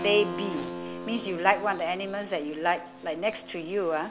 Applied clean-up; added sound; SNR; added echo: none; Keyboard (musical); 10 dB; none.